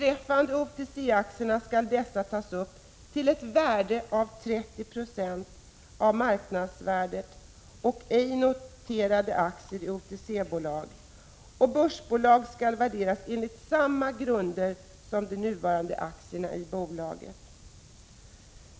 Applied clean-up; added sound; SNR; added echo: none; none; none; none.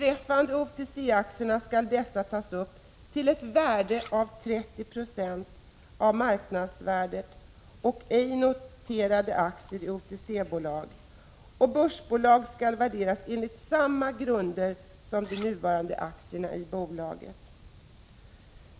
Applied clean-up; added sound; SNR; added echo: none; Cutlery, silverware; 13 dB; none.